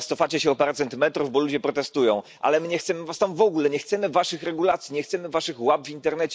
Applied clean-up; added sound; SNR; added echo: none; none; none; none.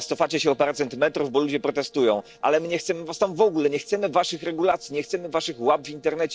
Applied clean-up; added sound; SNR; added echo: neural separator model SepFormer DNS4.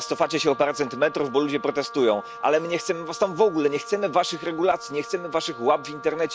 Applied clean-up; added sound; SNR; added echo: none; Wind instrument, woodwind instrument; 15 dB; none.